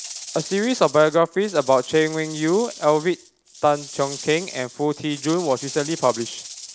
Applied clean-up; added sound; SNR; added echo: none; Rattle / Rattle (instrument); 15 dB; none.